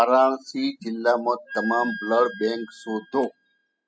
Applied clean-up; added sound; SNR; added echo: classical method spectral subtraction.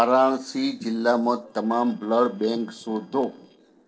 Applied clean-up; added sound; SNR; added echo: neural separator model SepFormer DNS4.